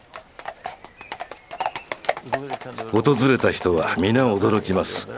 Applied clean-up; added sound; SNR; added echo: none; Livestock, farm animals, working animals; 10 dB; none.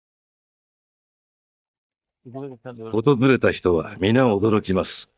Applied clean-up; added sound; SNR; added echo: neural mask model DeepFilterNet 3.